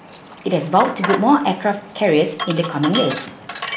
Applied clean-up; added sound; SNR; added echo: none; Sink (filling or washing); 10 dB; none.